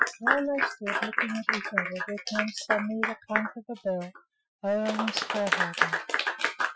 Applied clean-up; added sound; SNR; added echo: classical method Wiener filter.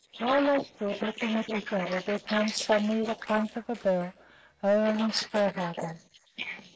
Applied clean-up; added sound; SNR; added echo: neural mask model Resemble Enhance denoiser.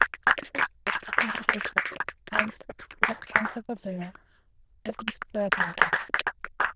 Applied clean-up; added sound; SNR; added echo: neural diffusion model UNIVERSE++.